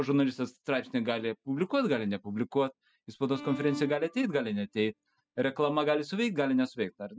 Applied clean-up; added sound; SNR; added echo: classical method spectral subtraction.